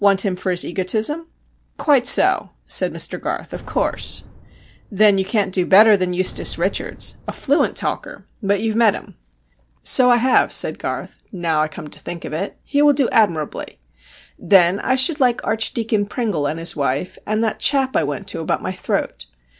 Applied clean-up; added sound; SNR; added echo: none; Boom; 19 dB; none.